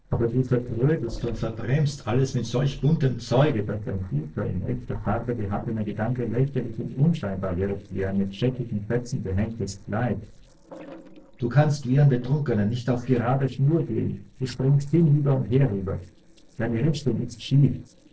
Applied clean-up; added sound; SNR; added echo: neural separator model SepFormer DNS4.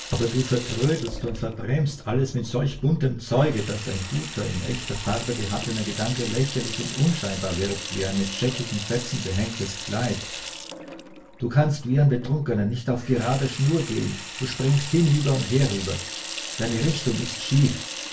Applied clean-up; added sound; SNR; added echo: none; Sink (filling or washing) / Water tap, faucet; 11 dB; reverberation time 0.3 s.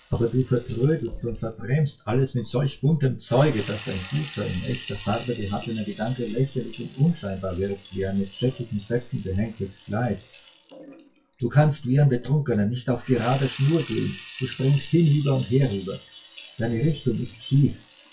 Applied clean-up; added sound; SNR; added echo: classical method WPE with log-MMSE.